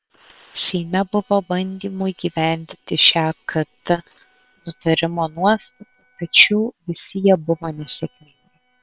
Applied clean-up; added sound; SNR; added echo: neural separator model SepFormer WHAM!.